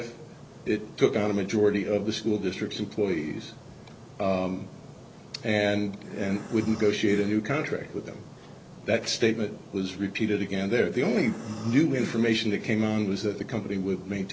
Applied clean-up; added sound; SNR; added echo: none; Breathing; 13 dB; none.